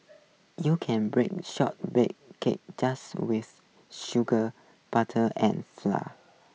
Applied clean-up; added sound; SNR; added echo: none; none; none; none.